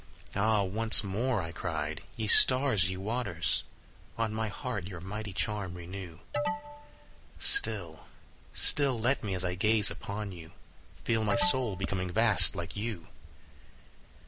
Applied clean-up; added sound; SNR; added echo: none; Alarm; 6 dB; none.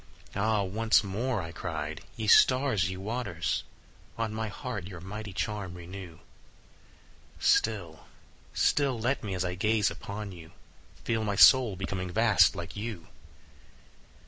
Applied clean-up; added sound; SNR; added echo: none; none; none; none.